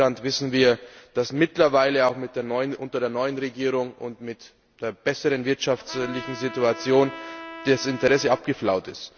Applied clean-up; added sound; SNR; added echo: none; Trumpet; 14 dB; none.